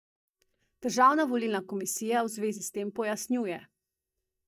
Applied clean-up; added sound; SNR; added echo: neural mask model DeepFilterNet 3.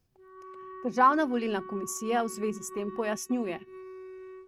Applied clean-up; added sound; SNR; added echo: neural mask model RNNoise.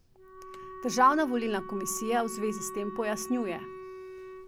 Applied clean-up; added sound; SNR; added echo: none; Wind instrument, woodwind instrument; 12 dB; none.